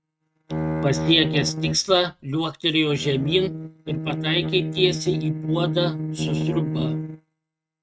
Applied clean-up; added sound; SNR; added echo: neural mask model RNNoise.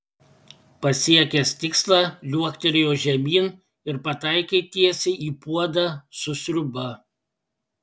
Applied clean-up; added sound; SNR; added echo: none; none; none; none.